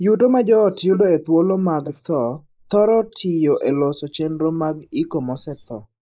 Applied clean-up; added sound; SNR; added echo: neural mask model Resemble Enhance denoiser.